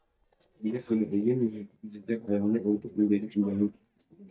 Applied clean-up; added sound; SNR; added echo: neural mask model DeepFilterNet 3.